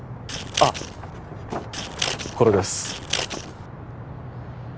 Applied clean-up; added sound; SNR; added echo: none; Scissors; 4 dB; none.